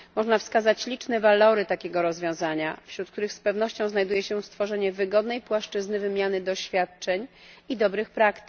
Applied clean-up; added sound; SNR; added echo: none; none; none; none.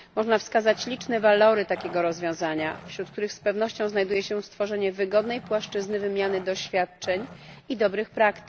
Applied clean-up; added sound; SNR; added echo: none; Growling; 20 dB; none.